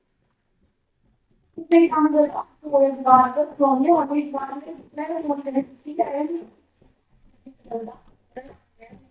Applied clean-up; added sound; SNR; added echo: neural mask model DeepFilterNet 3.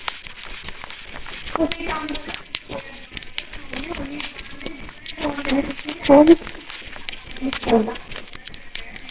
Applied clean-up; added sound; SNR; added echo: neural separator model SepFormer WHAMR!.